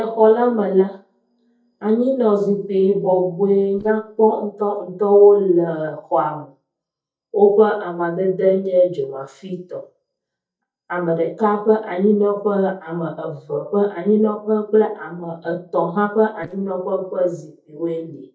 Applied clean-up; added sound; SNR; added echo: neural mask model DeepFilterNet 3.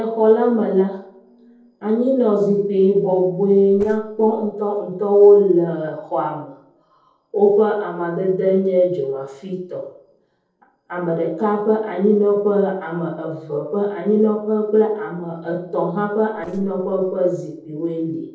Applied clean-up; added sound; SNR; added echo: neural separator model SepFormer DNS4.